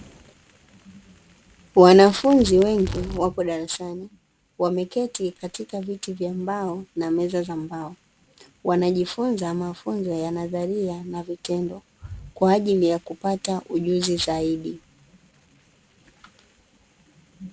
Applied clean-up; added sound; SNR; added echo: none; Crumpling, crinkling / Crackle; 19 dB; none.